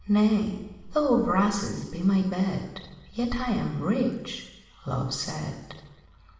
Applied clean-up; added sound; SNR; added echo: none; none; none; reverberation time 1.0 s.